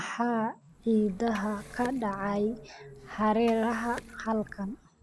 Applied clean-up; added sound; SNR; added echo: none; Liquid; 18 dB; none.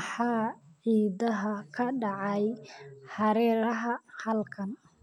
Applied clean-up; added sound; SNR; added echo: none; none; none; none.